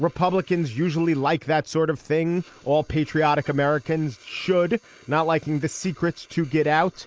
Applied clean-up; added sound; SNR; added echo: neural mask model Resemble Enhance denoiser.